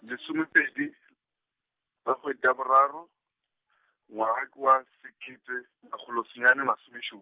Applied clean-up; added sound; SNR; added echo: none; none; none; none.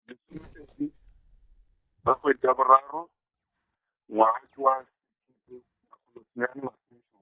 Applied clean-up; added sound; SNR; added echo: neural mask model DeepFilterNet 3.